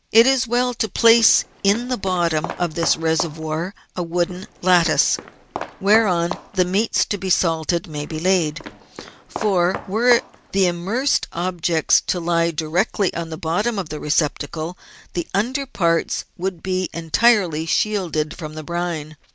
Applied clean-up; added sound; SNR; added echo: none; Walk, footsteps; 13 dB; none.